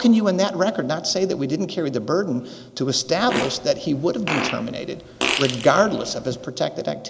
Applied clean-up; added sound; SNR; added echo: none; Fart; 7 dB; none.